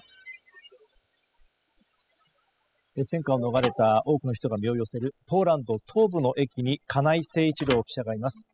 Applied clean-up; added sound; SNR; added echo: classical method spectral subtraction.